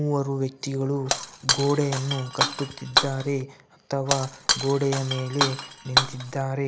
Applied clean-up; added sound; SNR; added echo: none; Shatter; 0 dB; none.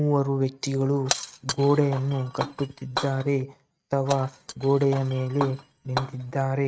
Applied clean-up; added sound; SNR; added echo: neural mask model RNNoise.